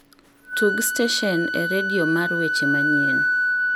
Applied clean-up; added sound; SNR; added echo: none; Wind instrument, woodwind instrument; -1 dB; none.